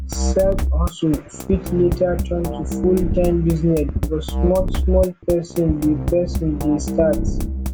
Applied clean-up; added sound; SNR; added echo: none; Drum kit; 2 dB; none.